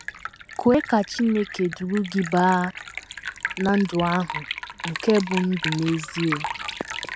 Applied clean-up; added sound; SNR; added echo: none; Liquid; 9 dB; none.